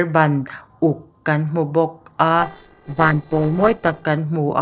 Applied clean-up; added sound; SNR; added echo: neural separator model SepFormer DNS4.